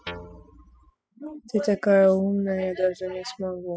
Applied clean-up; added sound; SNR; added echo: classical method spectral subtraction.